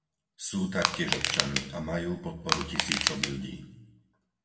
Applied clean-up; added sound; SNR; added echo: none; Crushing; -3 dB; reverberation time 0.9 s.